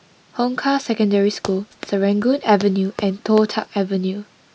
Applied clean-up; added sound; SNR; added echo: none; Run; 17 dB; none.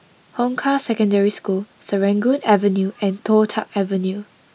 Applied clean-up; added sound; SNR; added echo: none; none; none; none.